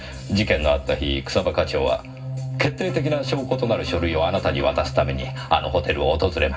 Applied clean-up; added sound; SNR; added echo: none; none; none; reverberation time 0.4 s.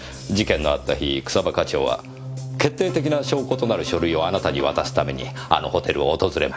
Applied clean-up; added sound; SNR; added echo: none; none; none; none.